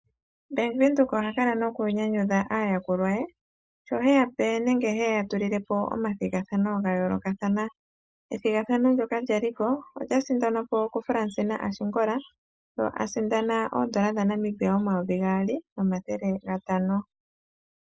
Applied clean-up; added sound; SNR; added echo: neural mask model Resemble Enhance denoiser.